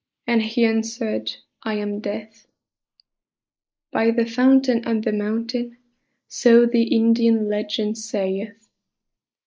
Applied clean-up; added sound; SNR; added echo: neural mask model Resemble Enhance denoiser.